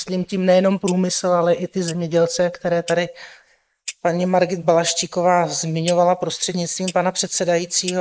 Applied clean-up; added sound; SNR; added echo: neural mask model Resemble Enhance denoiser.